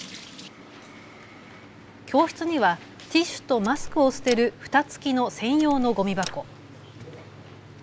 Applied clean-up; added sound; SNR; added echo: none; Door; 10 dB; none.